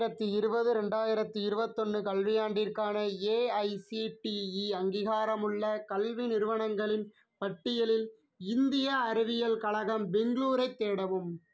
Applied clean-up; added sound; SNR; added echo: none; none; none; none.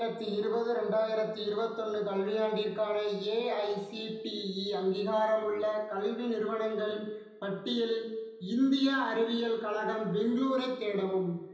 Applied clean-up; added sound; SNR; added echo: none; none; none; reverberation time 0.9 s.